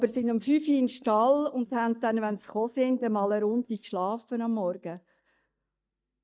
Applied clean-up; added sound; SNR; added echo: neural mask model DeepFilterNet 3.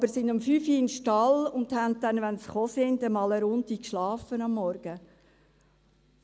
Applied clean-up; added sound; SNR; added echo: none; none; none; none.